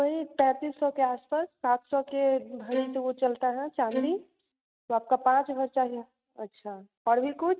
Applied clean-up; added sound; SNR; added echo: neural mask model RNNoise.